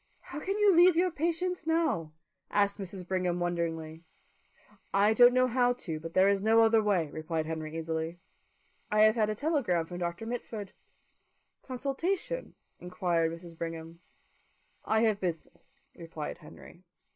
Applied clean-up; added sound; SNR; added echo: neural mask model Resemble Enhance denoiser.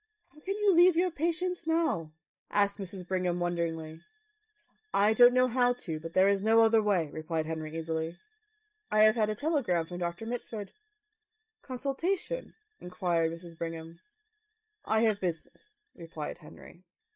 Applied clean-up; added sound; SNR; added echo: neural mask model DeepFilterNet 3.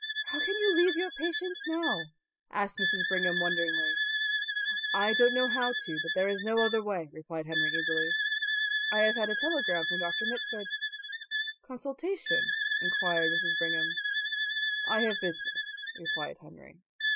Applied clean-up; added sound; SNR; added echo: classical method spectral subtraction.